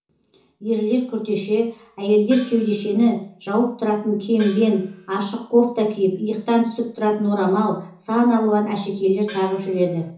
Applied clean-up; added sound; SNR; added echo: none; Gong; 20 dB; reverberation time 0.6 s.